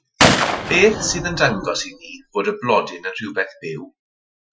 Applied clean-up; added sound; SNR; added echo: classical method Wiener filter.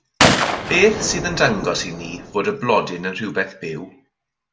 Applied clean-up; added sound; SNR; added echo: none; Gunshot, gunfire; 1 dB; none.